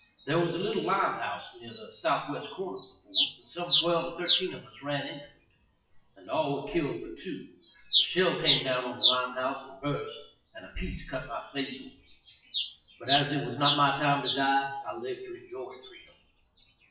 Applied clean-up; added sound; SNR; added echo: classical method WPE with log-MMSE.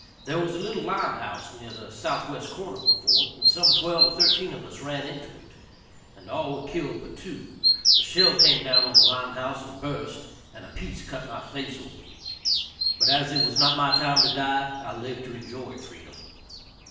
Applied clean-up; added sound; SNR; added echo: none; Bird vocalization, bird call, bird song; -5 dB; reverberation time 0.9 s.